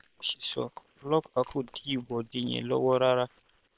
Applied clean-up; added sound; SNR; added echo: neural separator model SepFormer WHAM!.